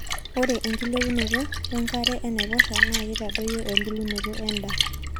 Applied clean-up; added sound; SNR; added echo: none; Splash, splatter; -2 dB; none.